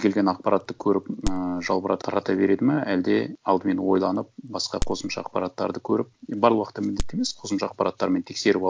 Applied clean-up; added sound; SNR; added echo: none; Crack; 9 dB; none.